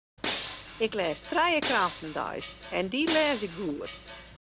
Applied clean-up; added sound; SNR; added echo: none; Shatter; 4 dB; none.